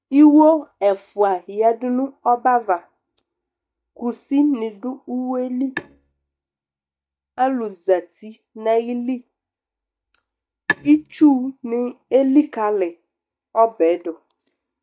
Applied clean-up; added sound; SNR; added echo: neural mask model DeepFilterNet 3.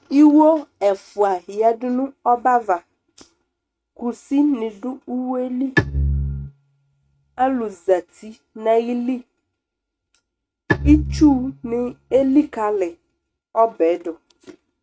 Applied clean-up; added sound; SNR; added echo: neural mask model RNNoise.